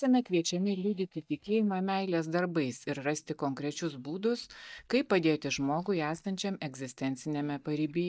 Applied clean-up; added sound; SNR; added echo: neural mask model DeepFilterNet 3.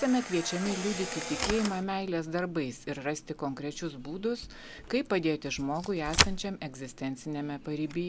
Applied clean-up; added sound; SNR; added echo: none; Camera; 5 dB; none.